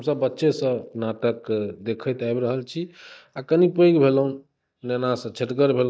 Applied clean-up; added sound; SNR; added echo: neural mask model DeepFilterNet 3.